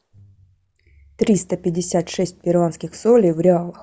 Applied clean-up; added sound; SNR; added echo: none; none; none; none.